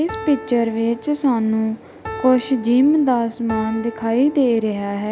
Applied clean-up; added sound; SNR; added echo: none; Piano; 15 dB; none.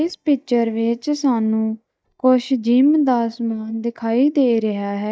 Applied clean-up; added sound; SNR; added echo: neural mask model DeepFilterNet 3.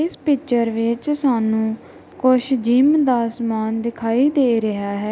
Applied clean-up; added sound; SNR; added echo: none; none; none; none.